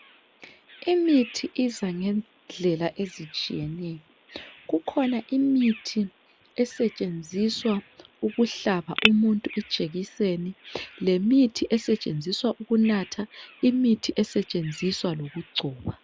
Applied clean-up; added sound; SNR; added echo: none; Bird vocalization, bird call, bird song; 14 dB; none.